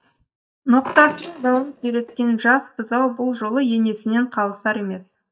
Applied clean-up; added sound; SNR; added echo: neural mask model DeepFilterNet 3.